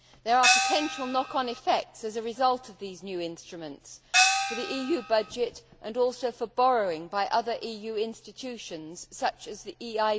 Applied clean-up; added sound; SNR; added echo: none; Gong; -3 dB; none.